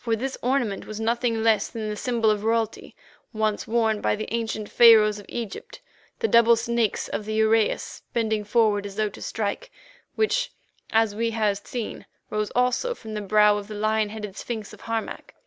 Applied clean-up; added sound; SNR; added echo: none; none; none; none.